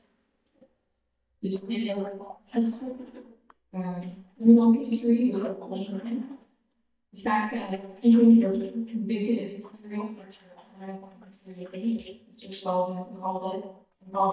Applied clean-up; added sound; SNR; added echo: neural mask model DeepFilterNet 3.